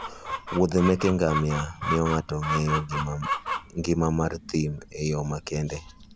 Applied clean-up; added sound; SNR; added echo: none; Chicken, rooster; 7 dB; none.